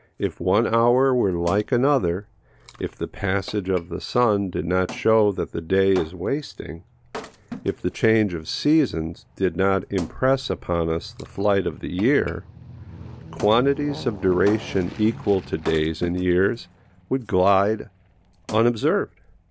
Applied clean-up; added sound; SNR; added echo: none; Wood + Aircraft; 18 dB; none.